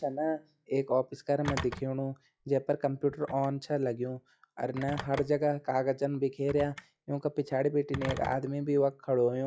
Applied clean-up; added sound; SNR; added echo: classical method log-MMSE.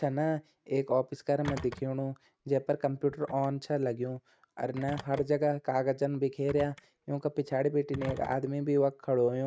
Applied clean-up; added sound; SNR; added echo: neural mask model RNNoise.